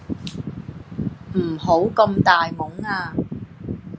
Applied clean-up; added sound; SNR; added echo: none; none; none; none.